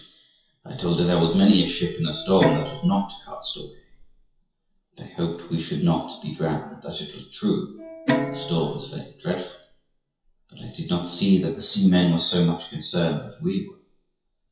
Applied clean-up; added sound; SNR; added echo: classical method WPE with log-MMSE.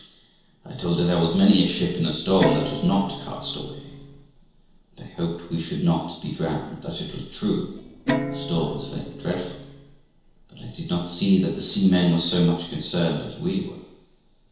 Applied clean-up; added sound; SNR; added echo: neural separator model SepFormer DNS4.